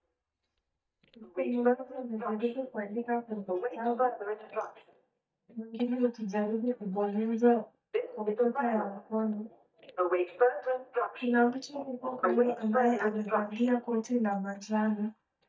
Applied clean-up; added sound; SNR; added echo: neural mask model DeepFilterNet 3.